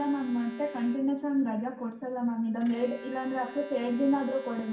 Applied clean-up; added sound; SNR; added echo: none; Bowed string instrument; 17 dB; reverberation time 0.5 s.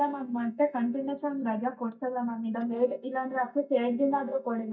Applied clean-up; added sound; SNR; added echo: neural mask model DeepFilterNet 3.